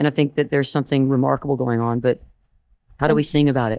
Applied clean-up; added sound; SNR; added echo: neural mask model DeepFilterNet 3.